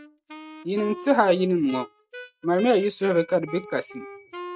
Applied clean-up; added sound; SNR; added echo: neural mask model RNNoise.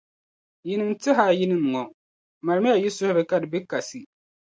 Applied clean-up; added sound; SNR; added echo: none; none; none; none.